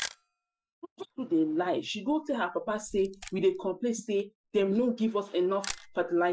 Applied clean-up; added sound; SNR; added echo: classical method Wiener filter.